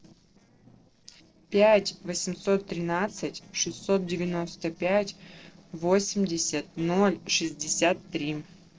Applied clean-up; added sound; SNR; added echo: neural separator model SepFormer DNS4.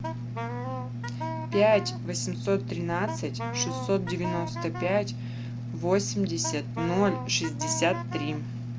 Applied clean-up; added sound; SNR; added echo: none; Wind instrument, woodwind instrument; 9 dB; none.